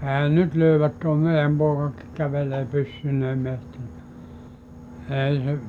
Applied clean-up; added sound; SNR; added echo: none; Boat, Water vehicle; 18 dB; none.